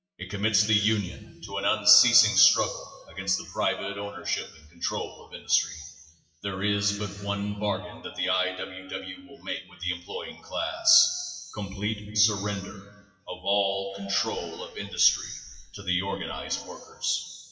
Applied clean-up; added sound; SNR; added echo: classical method WPE with log-MMSE.